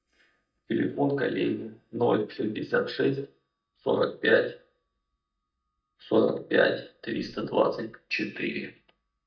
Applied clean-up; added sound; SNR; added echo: neural mask model DeepFilterNet 3.